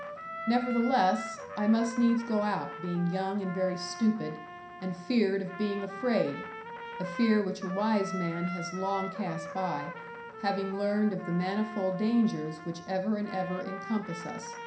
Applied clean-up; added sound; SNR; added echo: none; Trumpet; 11 dB; reverberation time 0.5 s.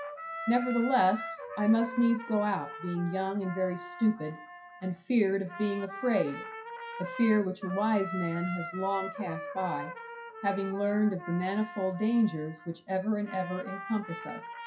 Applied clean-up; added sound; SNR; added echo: classical method WPE with log-MMSE.